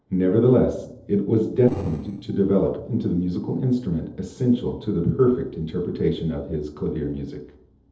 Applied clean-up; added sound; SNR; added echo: neural separator model SepFormer DNS4.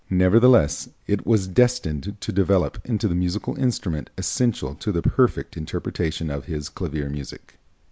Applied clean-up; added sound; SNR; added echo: none; none; none; none.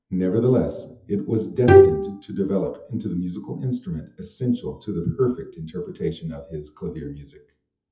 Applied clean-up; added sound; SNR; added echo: classical method WPE with log-MMSE.